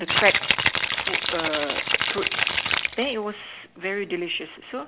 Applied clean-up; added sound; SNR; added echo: none; Rattle (instrument); -2 dB; none.